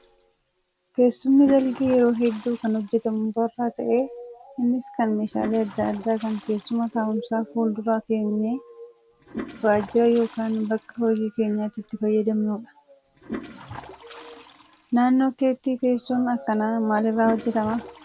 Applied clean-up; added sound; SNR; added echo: none; Toilet flush; 18 dB; none.